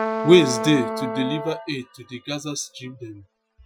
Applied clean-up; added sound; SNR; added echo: classical method Wiener filter.